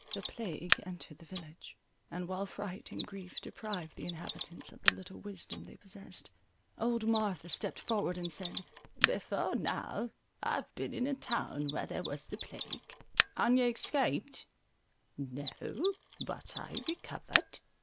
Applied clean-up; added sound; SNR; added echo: none; Mechanisms; 2 dB; none.